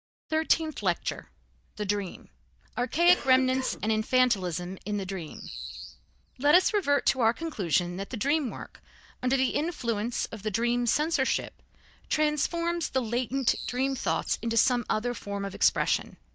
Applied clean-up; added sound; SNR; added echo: neural mask model DeepFilterNet 3.